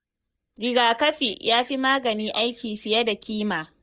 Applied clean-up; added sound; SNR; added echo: neural mask model DeepFilterNet 3.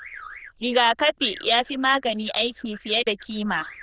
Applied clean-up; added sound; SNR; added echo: neural diffusion model UNIVERSE++.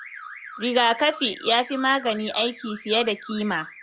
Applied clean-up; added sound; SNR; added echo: classical method log-MMSE.